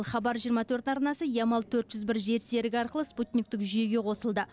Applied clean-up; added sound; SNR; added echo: none; none; none; none.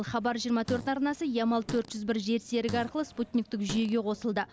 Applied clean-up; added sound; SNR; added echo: none; Fart; 14 dB; none.